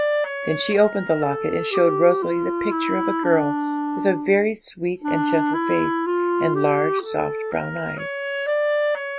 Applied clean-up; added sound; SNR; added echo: none; Wind instrument, woodwind instrument; 0 dB; none.